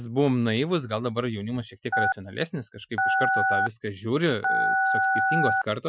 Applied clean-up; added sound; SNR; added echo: classical method Wiener filter.